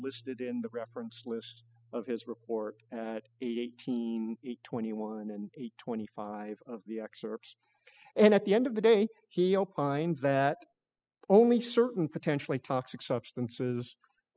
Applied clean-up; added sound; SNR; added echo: classical method spectral subtraction.